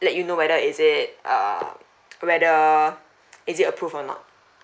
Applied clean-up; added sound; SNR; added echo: none; none; none; none.